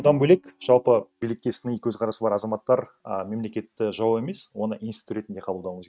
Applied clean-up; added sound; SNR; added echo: neural mask model RNNoise.